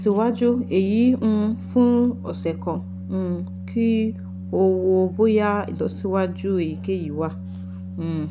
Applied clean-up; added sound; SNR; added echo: none; Organ; 11 dB; none.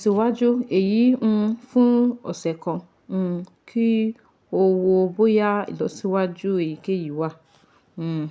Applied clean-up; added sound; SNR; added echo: none; none; none; none.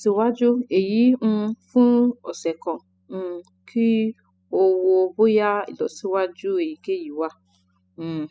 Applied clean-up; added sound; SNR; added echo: classical method spectral subtraction.